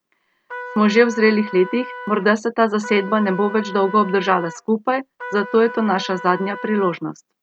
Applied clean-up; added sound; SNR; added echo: none; Trumpet; 14 dB; none.